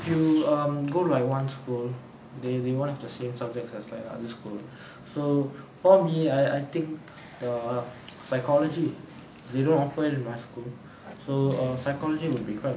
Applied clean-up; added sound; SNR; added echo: none; none; none; none.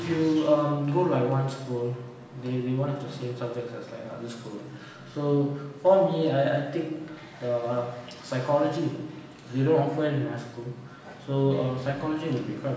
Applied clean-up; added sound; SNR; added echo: none; none; none; reverberation time 0.9 s.